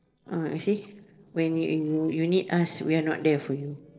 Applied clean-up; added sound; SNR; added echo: neural separator model SepFormer DNS4.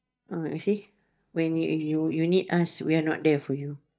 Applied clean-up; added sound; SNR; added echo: neural mask model DeepFilterNet 3.